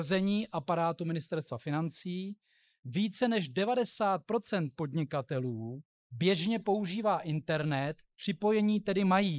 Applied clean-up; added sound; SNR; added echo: neural mask model Resemble Enhance denoiser.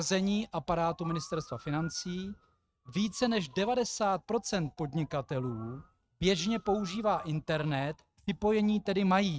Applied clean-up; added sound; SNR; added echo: neural mask model RNNoise.